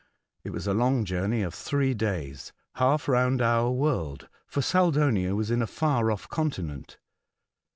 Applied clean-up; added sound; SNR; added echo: none; none; none; none.